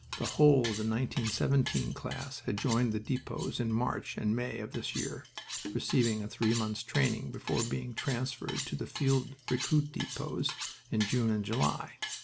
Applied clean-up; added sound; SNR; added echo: none; Cutlery, silverware; 11 dB; none.